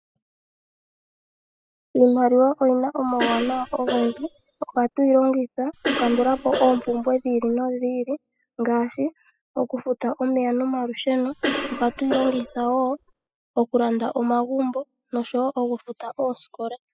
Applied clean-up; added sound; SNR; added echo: classical method spectral subtraction.